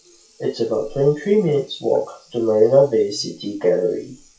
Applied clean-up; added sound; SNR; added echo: classical method WPE with log-MMSE.